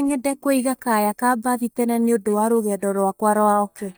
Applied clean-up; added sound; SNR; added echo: neural mask model DeepFilterNet 3.